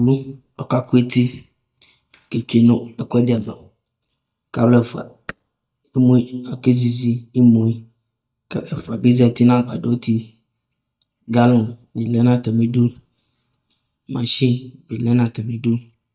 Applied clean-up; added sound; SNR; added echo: neural mask model DeepFilterNet 3.